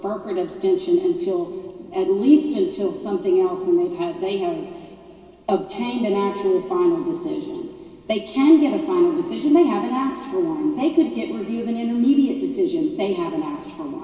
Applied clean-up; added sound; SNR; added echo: none; none; none; reverberation time 3.0 s.